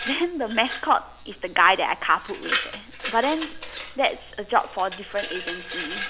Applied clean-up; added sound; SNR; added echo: none; Glass; 9 dB; none.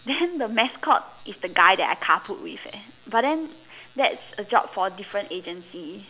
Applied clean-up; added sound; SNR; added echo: none; none; none; none.